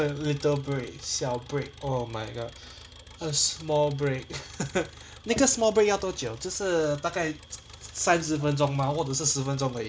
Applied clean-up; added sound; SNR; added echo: none; Engine; 20 dB; none.